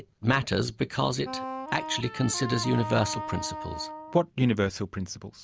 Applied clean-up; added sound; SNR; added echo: none; Wind instrument, woodwind instrument; 8 dB; none.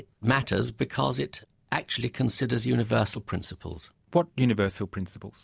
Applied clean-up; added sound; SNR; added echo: none; none; none; none.